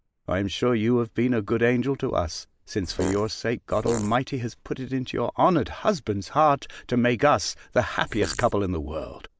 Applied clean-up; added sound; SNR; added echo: neural mask model Resemble Enhance denoiser.